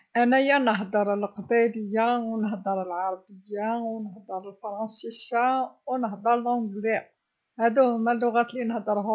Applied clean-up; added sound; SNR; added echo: none; none; none; none.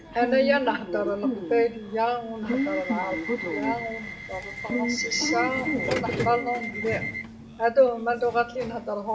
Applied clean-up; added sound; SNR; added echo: none; Subway, metro, underground / Alarm; 4 dB; reverberation time 0.4 s.